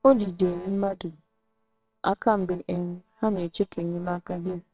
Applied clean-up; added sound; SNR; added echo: neural separator model SepFormer WHAMR!.